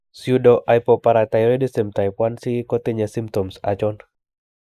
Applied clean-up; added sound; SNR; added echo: neural mask model Resemble Enhance denoiser.